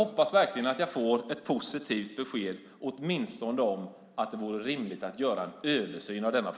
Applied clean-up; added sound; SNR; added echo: none; none; none; none.